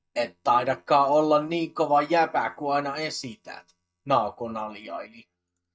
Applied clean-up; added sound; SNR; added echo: neural mask model DeepFilterNet 3.